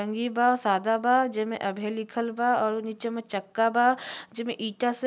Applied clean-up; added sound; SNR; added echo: none; none; none; none.